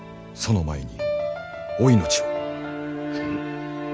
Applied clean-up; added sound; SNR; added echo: none; none; none; none.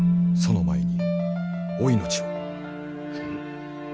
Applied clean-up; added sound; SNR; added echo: none; Keyboard (musical); -3 dB; none.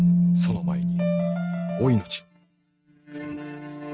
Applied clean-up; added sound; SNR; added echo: neural mask model RNNoise.